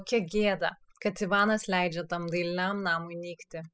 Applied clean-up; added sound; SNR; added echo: classical method spectral subtraction.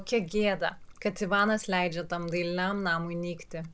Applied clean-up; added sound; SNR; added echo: none; Trickle, dribble; 16 dB; none.